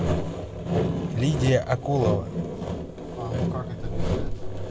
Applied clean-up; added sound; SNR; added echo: none; Sawing; 1 dB; none.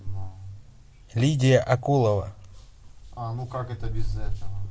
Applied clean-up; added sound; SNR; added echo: none; none; none; none.